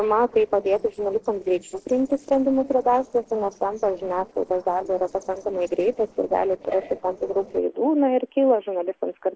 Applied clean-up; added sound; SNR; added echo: neural separator model SepFormer DNS4.